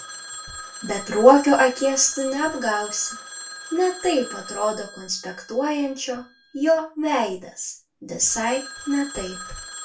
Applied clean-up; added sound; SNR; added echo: none; Telephone; 14 dB; reverberation time 0.3 s.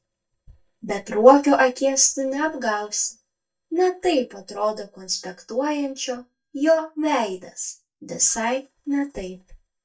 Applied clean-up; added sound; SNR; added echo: neural mask model DeepFilterNet 3.